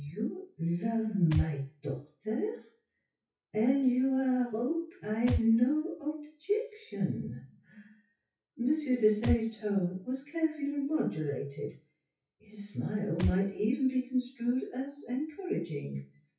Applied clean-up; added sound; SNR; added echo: classical method WPE with log-MMSE.